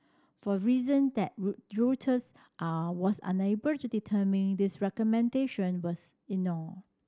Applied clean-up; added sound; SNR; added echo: none; none; none; none.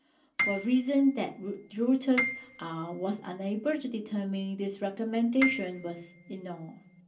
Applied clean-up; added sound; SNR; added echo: none; Piano; 7 dB; reverberation time 0.3 s.